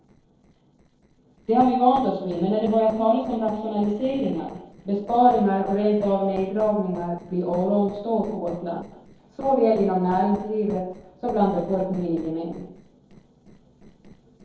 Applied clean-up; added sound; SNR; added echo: neural separator model SepFormer DNS4.